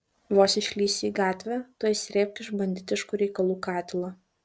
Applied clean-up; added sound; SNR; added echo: none; none; none; none.